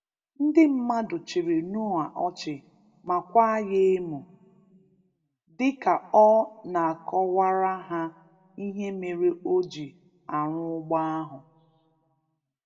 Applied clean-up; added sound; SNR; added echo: none; none; none; reverberation time 0.7 s.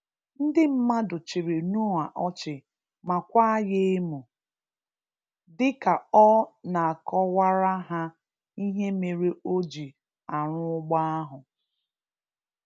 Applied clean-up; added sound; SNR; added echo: none; none; none; none.